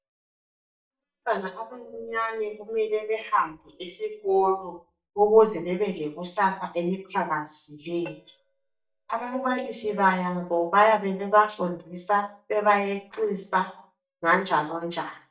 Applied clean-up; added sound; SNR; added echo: neural mask model DeepFilterNet 3.